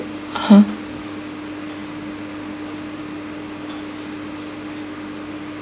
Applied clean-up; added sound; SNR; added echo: none; none; none; none.